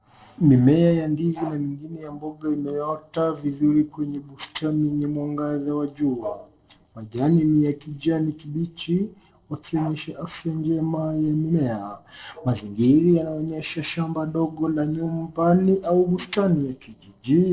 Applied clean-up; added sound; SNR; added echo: neural separator model SepFormer DNS4.